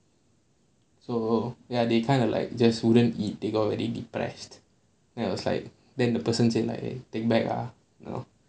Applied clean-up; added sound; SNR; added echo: none; none; none; none.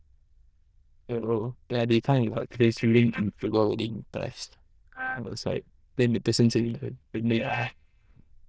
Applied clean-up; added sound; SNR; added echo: neural diffusion model UNIVERSE++.